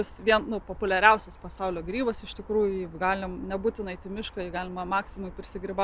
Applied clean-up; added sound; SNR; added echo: none; none; none; none.